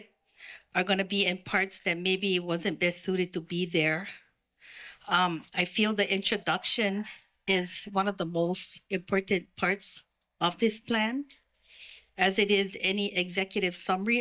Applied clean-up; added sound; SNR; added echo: neural mask model DeepFilterNet 3.